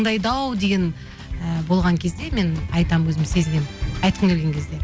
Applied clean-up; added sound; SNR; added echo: none; none; none; none.